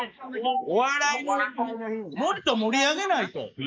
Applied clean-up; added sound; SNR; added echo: neural mask model Resemble Enhance denoiser.